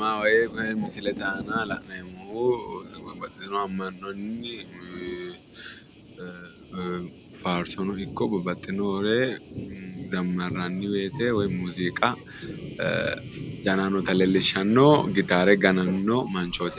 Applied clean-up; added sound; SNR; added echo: none; Thunder; 13 dB; none.